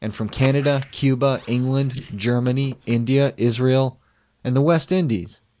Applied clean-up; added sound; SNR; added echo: neural mask model Resemble Enhance denoiser.